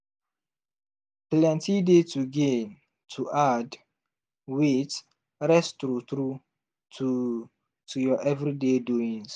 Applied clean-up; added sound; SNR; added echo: none; none; none; none.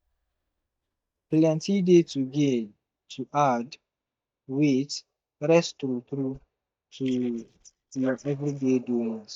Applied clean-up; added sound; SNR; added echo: neural mask model DeepFilterNet 3.